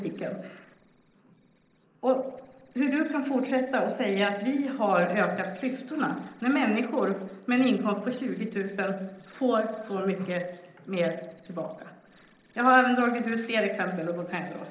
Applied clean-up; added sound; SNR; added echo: neural separator model SepFormer DNS4.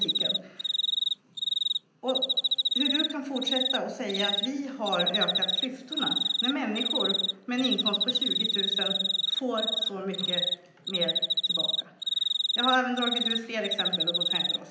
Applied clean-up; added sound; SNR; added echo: none; Cricket; -4 dB; reverberation time 0.8 s.